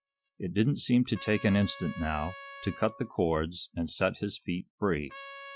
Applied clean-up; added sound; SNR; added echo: classical method Wiener filter.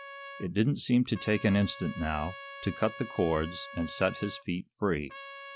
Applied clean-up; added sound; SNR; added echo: none; Trumpet; 15 dB; none.